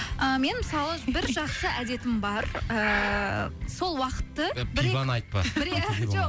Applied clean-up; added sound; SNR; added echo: none; Breathing; 12 dB; none.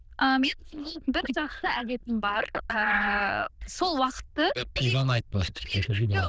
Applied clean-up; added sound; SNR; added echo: neural diffusion model UNIVERSE++.